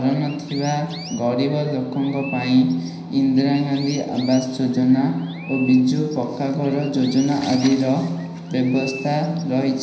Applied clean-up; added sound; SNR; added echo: none; Chirp, tweet; 20 dB; reverberation time 0.9 s.